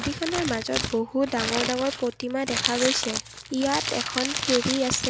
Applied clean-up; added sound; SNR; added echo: none; Crumpling, crinkling; 3 dB; none.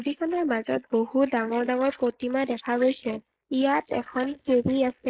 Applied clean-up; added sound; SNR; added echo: neural mask model Resemble Enhance denoiser.